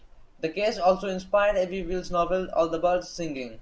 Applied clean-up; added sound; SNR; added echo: none; none; none; none.